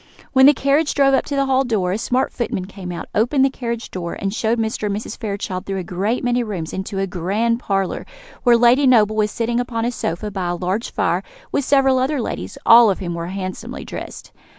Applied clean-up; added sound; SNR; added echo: none; none; none; none.